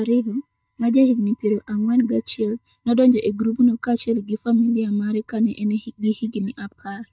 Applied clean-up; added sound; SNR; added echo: neural mask model DeepFilterNet 3.